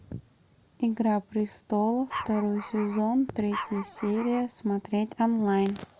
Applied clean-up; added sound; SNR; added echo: none; Dog; 11 dB; none.